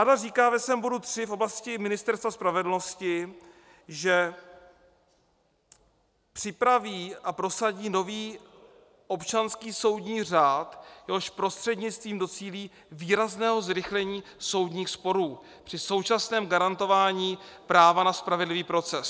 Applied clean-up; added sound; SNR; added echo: none; none; none; none.